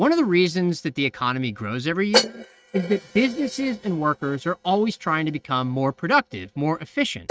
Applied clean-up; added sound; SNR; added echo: neural mask model RNNoise.